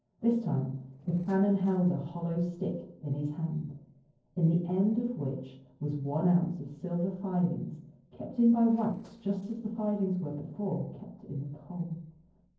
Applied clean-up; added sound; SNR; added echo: neural separator model SepFormer DNS4.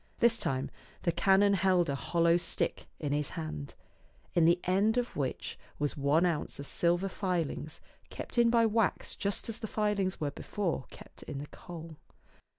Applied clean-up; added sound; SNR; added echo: none; none; none; none.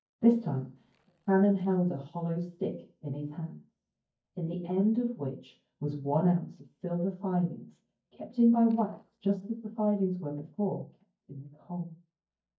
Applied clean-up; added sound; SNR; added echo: neural mask model DeepFilterNet 3.